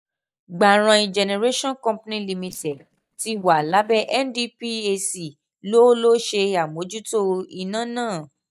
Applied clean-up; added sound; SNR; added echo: neural mask model DeepFilterNet 3.